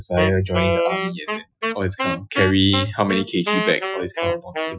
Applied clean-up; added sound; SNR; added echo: classical method Wiener filter.